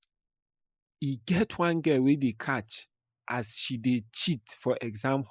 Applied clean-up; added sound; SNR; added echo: neural mask model Resemble Enhance denoiser.